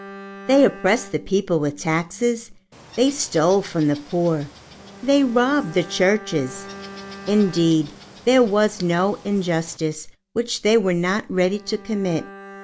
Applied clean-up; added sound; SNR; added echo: none; Water / Bird + Bowed string instrument; 19 dB; none.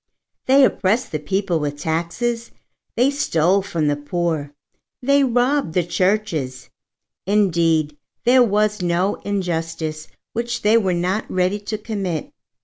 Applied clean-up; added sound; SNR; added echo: none; none; none; none.